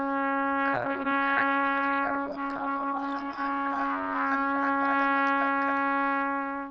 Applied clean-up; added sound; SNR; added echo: neural diffusion model UNIVERSE++.